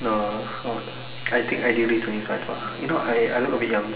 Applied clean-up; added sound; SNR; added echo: none; Sliding door; 20 dB; reverberation time 2.3 s.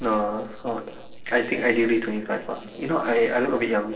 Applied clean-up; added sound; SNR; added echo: neural separator model SepFormer DNS4.